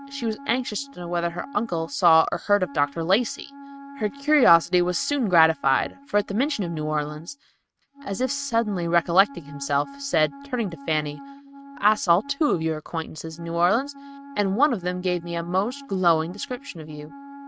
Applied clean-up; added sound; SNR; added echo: neural mask model RNNoise.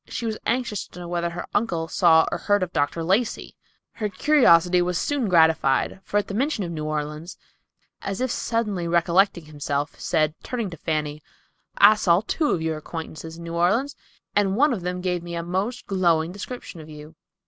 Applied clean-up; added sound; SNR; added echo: none; none; none; none.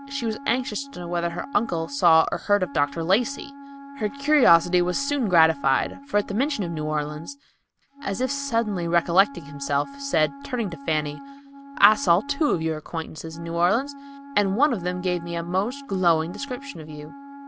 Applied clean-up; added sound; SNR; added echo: none; Wind instrument, woodwind instrument; 16 dB; none.